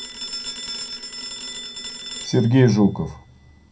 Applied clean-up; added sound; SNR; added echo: none; Telephone; 11 dB; reverberation time 0.3 s.